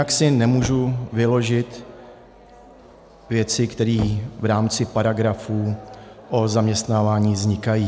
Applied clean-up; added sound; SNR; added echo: none; Knock; 18 dB; none.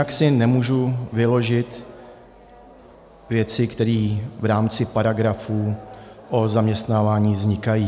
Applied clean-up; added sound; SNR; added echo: none; none; none; none.